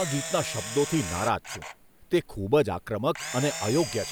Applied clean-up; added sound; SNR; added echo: none; Camera; 10 dB; none.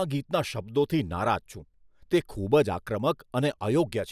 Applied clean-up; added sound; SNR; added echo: none; none; none; none.